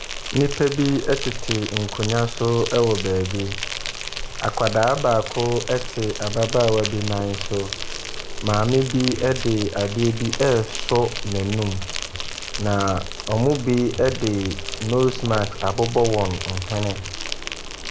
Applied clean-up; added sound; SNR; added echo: none; Insect; 7 dB; none.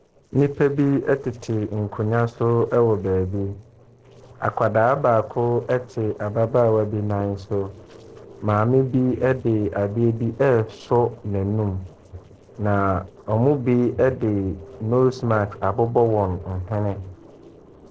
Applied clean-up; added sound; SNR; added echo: neural separator model SepFormer DNS4.